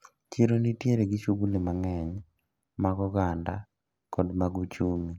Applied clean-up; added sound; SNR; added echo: none; none; none; none.